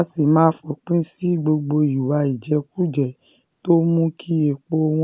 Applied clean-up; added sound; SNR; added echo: none; none; none; none.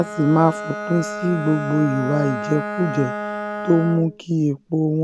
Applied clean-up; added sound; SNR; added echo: none; Bowed string instrument; 8 dB; none.